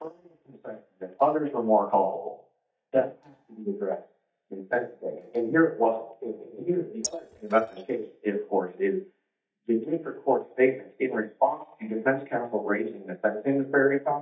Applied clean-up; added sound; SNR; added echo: neural mask model DeepFilterNet 3.